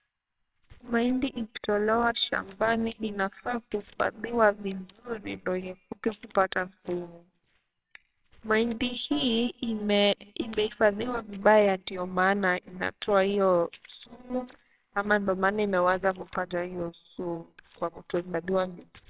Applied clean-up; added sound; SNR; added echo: neural separator model SepFormer WHAMR!.